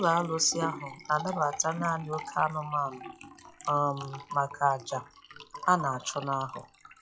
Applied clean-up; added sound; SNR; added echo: classical method log-MMSE.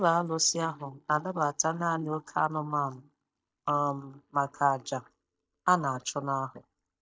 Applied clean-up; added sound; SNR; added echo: neural mask model DeepFilterNet 3.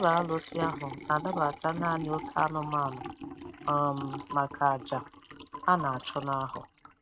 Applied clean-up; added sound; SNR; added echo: neural mask model RNNoise.